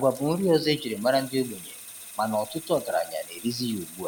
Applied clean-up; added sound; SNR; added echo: none; Sink (filling or washing) / Water tap, faucet; 16 dB; none.